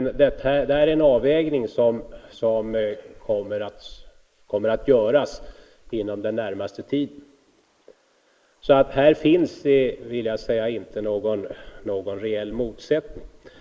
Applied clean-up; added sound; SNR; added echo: neural mask model Resemble Enhance denoiser.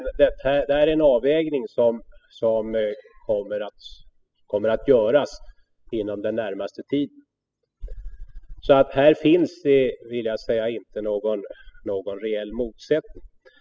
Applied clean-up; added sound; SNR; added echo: classical method spectral subtraction.